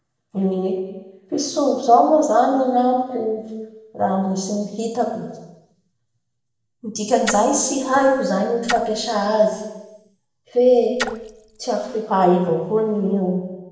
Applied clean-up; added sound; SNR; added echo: none; Splash, splatter; 12 dB; reverberation time 1.0 s.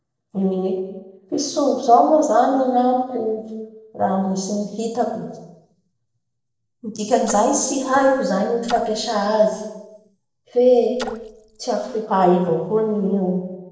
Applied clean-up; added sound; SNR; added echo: neural separator model SepFormer DNS4.